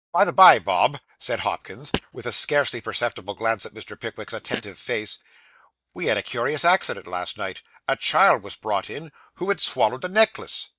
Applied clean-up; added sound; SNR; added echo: neural mask model DeepFilterNet 3.